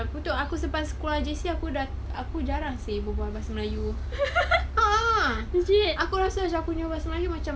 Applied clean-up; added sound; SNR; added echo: none; none; none; none.